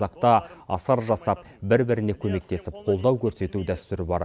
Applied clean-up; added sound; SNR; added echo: none; none; none; none.